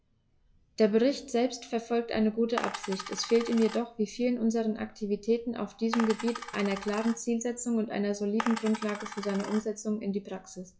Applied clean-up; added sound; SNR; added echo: classical method log-MMSE.